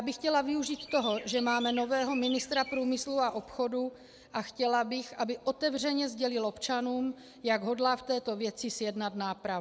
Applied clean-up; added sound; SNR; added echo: none; Chirp, tweet; 12 dB; none.